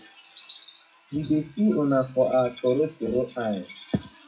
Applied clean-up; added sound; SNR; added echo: classical method WPE with log-MMSE.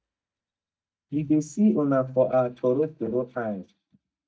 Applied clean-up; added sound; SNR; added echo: neural mask model DeepFilterNet 3.